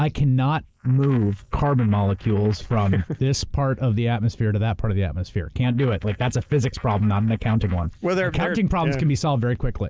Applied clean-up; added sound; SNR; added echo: neural mask model Resemble Enhance denoiser.